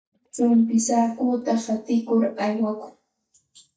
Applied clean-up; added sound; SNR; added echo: neural mask model DeepFilterNet 3.